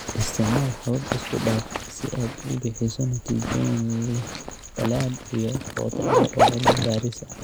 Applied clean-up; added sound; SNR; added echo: none; Zipper (clothing); 1 dB; none.